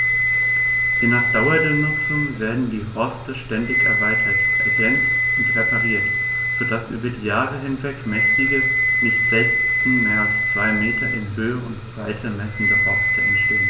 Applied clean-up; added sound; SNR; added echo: none; Wind instrument, woodwind instrument; -4 dB; none.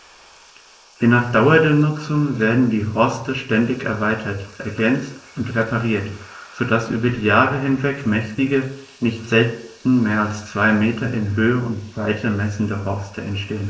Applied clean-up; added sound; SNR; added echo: neural mask model Resemble Enhance denoiser.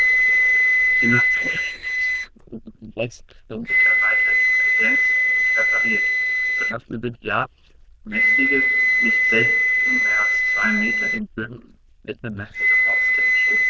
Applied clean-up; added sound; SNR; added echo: neural diffusion model UNIVERSE++.